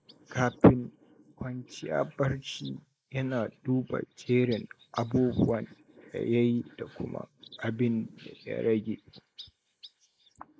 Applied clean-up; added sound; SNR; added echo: neural mask model Resemble Enhance denoiser.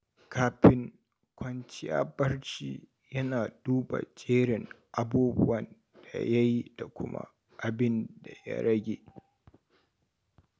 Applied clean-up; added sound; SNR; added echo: none; none; none; none.